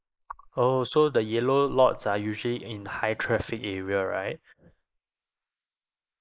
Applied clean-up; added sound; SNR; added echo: neural mask model Resemble Enhance denoiser.